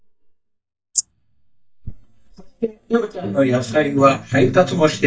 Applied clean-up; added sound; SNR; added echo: neural mask model DeepFilterNet 3.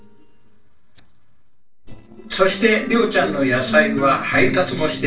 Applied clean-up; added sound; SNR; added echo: neural separator model SepFormer DNS4.